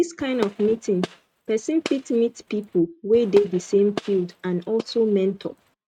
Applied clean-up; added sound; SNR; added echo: neural mask model RNNoise.